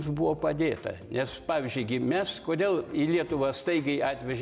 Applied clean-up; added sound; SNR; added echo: none; none; none; none.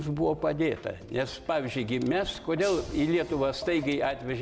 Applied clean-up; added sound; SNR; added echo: none; Tap + Shatter; 17 dB; none.